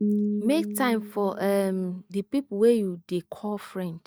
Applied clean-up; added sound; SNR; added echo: neural mask model DeepFilterNet 3.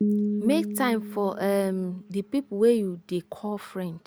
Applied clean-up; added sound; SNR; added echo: none; Piano; 5 dB; none.